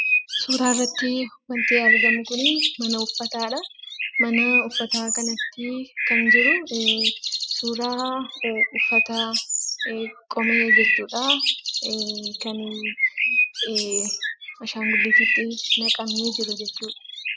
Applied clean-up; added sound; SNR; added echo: classical method spectral subtraction.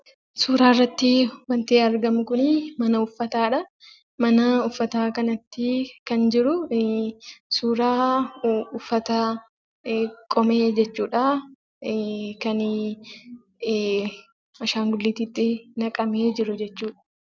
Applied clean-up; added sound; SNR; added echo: none; none; none; none.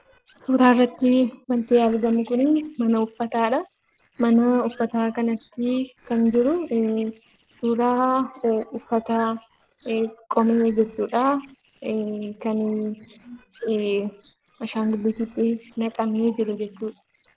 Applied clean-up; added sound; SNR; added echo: neural separator model SepFormer DNS4.